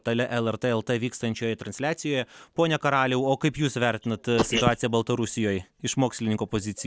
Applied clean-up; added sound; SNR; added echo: none; none; none; none.